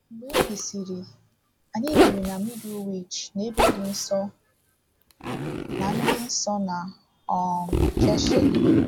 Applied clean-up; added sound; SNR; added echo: none; Zipper (clothing); -5 dB; none.